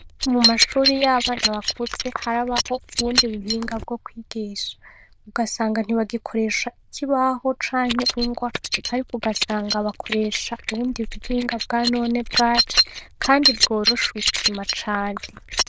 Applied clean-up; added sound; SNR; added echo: neural diffusion model UNIVERSE++.